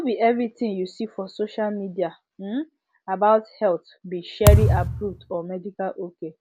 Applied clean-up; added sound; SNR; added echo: none; Thump, thud; -4 dB; none.